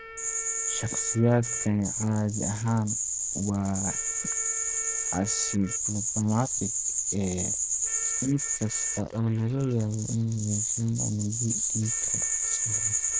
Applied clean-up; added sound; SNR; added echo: neural diffusion model UNIVERSE++.